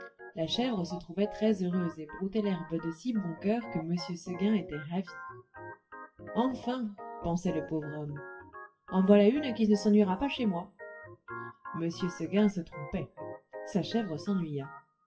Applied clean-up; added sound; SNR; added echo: classical method WPE with log-MMSE.